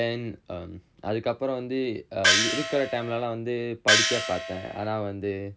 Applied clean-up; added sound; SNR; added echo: none; Gong; -4 dB; none.